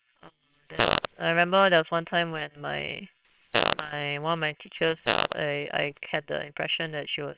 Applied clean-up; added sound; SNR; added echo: neural separator model SepFormer WHAMR!.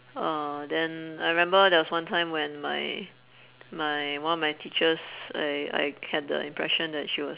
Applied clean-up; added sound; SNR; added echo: none; none; none; none.